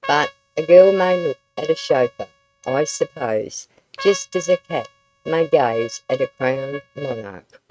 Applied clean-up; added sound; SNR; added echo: neural mask model RNNoise.